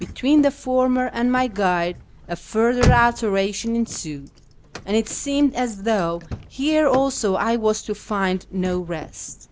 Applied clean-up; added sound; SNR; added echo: none; Slam / Car; 10 dB; none.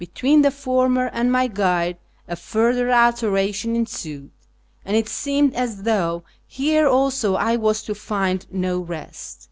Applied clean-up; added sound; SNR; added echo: none; none; none; none.